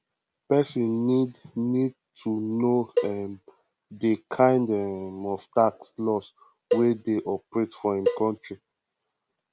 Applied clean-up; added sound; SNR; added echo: none; Cowbell; 6 dB; none.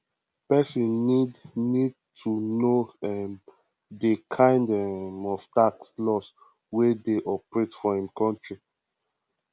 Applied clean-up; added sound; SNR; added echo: none; none; none; none.